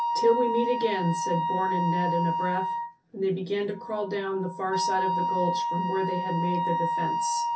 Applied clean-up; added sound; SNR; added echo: none; Wind instrument, woodwind instrument; 0 dB; reverberation time 0.3 s.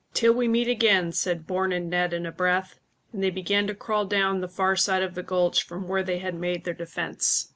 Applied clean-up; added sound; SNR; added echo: none; none; none; none.